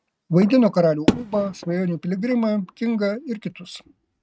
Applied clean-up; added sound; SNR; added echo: neural mask model RNNoise.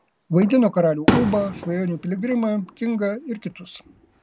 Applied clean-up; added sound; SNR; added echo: none; Fireworks; 7 dB; none.